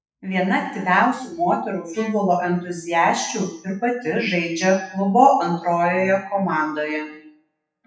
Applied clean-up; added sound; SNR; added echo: classical method WPE with log-MMSE.